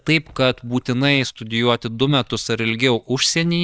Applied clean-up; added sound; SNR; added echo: neural mask model DeepFilterNet 3.